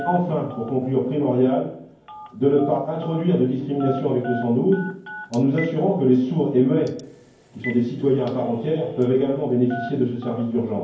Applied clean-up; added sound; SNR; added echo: none; Telephone; 16 dB; reverberation time 0.9 s.